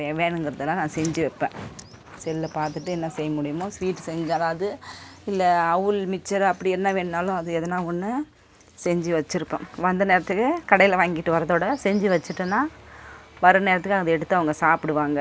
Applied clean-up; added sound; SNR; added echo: none; none; none; none.